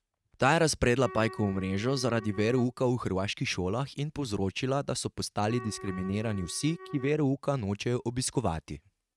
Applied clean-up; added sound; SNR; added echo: neural mask model RNNoise.